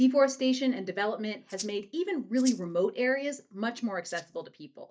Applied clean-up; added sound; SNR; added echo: neural mask model DeepFilterNet 3.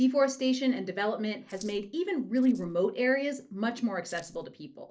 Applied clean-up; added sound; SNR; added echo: neural separator model SepFormer DNS4.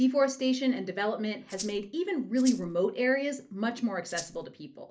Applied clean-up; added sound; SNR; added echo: none; Rattle (instrument); 13 dB; reverberation time 0.3 s.